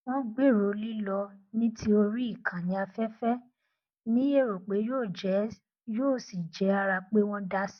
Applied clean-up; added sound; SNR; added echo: none; none; none; none.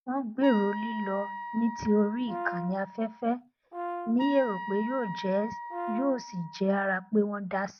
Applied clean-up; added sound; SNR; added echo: none; Wind instrument, woodwind instrument + Brass instrument; 9 dB; none.